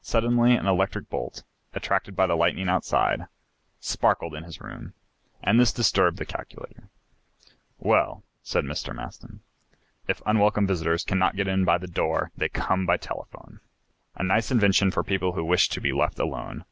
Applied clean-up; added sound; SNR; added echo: none; none; none; none.